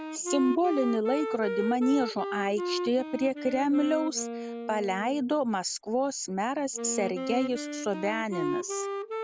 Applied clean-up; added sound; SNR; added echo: none; Wind instrument, woodwind instrument; 6 dB; none.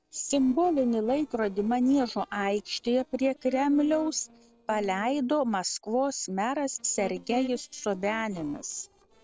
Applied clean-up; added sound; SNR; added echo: neural separator model SepFormer DNS4.